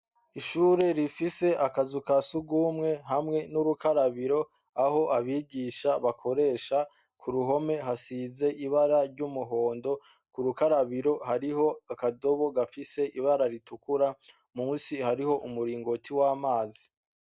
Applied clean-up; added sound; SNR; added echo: none; none; none; none.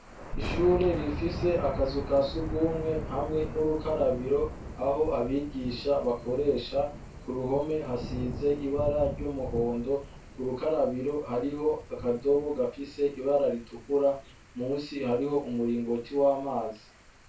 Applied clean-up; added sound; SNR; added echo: none; Thunder / Rain; 10 dB; reverberation time 0.2 s.